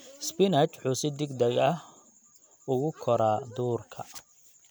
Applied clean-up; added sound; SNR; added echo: none; none; none; none.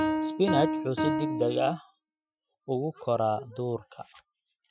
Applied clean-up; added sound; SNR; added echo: classical method Wiener filter.